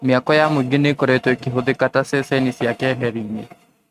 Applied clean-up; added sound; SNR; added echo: neural mask model RNNoise.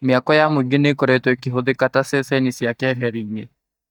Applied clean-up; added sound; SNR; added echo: neural mask model DeepFilterNet 3.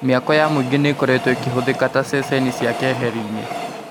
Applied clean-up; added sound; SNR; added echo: none; Train; 9 dB; none.